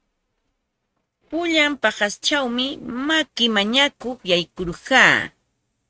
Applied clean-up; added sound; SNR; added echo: neural mask model RNNoise.